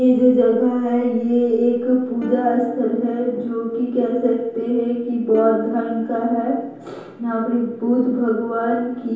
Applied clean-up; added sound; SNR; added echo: none; Electric guitar / Strum; 13 dB; reverberation time 0.8 s.